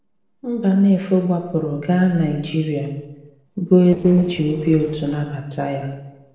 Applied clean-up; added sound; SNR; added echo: neural separator model SepFormer DNS4.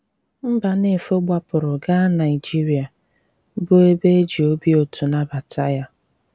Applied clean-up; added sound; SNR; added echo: none; none; none; none.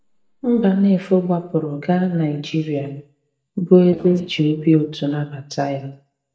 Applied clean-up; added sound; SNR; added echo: neural mask model DeepFilterNet 3.